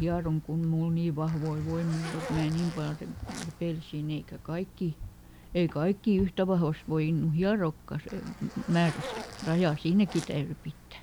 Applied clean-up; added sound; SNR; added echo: none; Zipper (clothing); 16 dB; none.